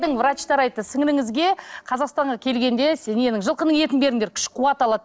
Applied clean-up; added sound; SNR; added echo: neural separator model SepFormer DNS4.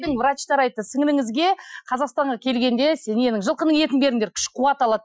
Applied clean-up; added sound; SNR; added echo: classical method Wiener filter.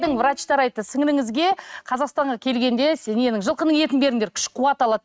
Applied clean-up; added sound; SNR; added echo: neural mask model RNNoise.